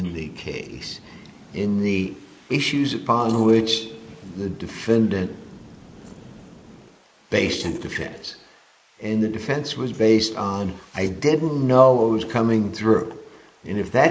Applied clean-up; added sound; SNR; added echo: neural mask model Resemble Enhance denoiser.